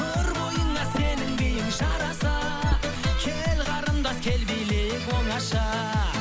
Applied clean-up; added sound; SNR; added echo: none; Drawer open or close; 8 dB; none.